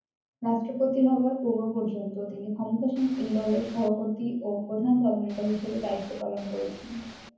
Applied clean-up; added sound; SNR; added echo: none; Ocean / Boat, Water vehicle; 19 dB; reverberation time 0.7 s.